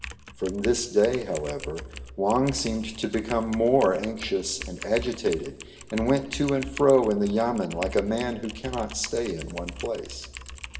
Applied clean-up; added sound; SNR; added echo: none; Typing; 13 dB; reverberation time 2.5 s.